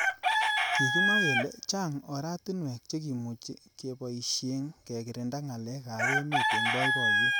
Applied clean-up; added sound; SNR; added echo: none; Chicken, rooster; -4 dB; none.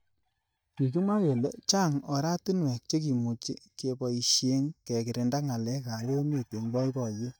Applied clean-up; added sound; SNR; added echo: neural mask model DeepFilterNet 3.